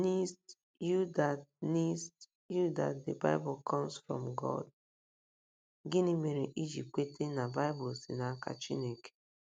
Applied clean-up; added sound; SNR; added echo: none; none; none; none.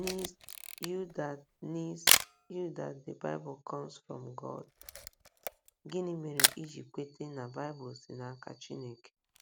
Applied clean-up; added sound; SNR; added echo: none; Camera; -5 dB; none.